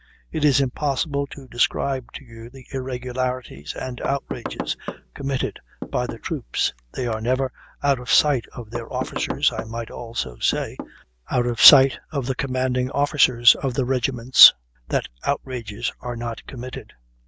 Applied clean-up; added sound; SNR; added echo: none; Knock / Wood; 12 dB; none.